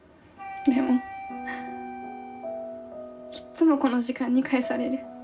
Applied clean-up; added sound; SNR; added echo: none; Wind instrument, woodwind instrument; 13 dB; reverberation time 0.2 s.